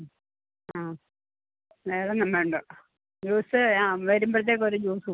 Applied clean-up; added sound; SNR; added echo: none; none; none; none.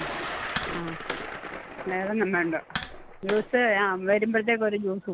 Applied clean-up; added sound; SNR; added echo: none; Thunder + Tap; 9 dB; none.